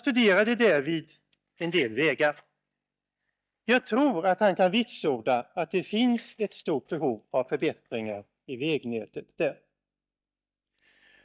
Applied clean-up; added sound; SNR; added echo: neural mask model DeepFilterNet 3.